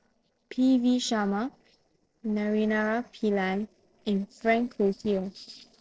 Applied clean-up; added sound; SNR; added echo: neural separator model SepFormer DNS4.